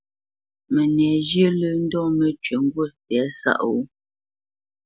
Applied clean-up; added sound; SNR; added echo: none; none; none; none.